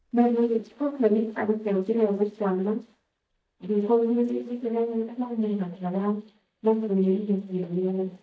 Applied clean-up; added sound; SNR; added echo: neural mask model DeepFilterNet 3.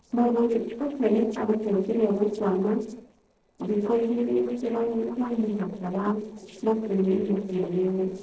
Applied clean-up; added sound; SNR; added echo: neural separator model SepFormer DNS4.